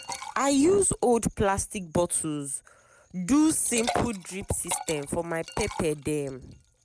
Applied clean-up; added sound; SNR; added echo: none; Liquid; 13 dB; none.